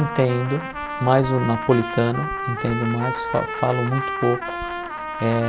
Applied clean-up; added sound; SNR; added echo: none; Trumpet; 6 dB; none.